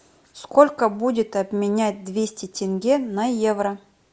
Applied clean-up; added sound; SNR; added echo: none; none; none; none.